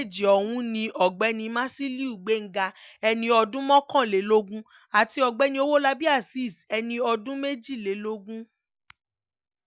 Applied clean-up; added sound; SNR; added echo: none; none; none; none.